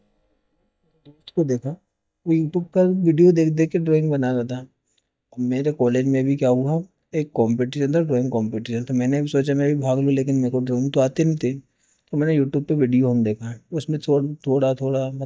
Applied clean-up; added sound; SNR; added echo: neural mask model DeepFilterNet 3.